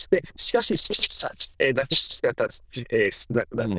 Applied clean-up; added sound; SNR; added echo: neural diffusion model UNIVERSE++.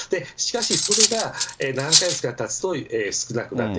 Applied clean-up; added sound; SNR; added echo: none; Cutlery, silverware; -3 dB; none.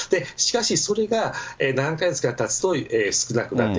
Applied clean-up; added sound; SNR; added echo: none; none; none; none.